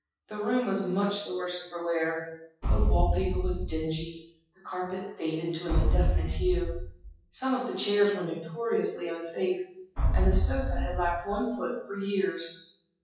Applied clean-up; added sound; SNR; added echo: classical method WPE with log-MMSE.